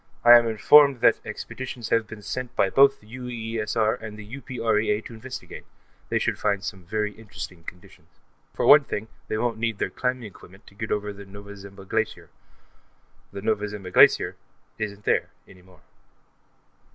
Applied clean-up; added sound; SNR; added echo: none; none; none; none.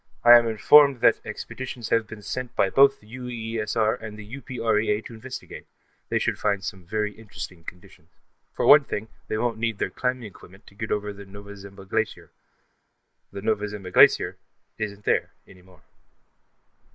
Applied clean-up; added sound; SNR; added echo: neural mask model Resemble Enhance denoiser.